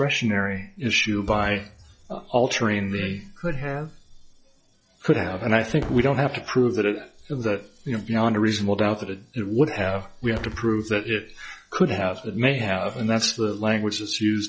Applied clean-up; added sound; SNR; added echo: classical method log-MMSE.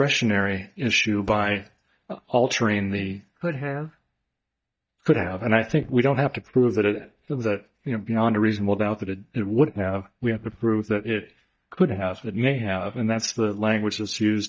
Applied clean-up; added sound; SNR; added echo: neural mask model DeepFilterNet 3.